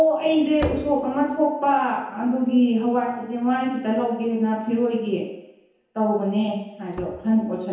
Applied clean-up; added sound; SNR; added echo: none; Slam; 19 dB; reverberation time 1.0 s.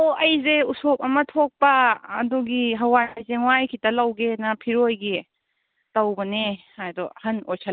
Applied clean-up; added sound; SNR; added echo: none; none; none; none.